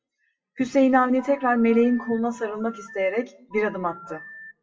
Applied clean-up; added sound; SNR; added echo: classical method WPE with log-MMSE.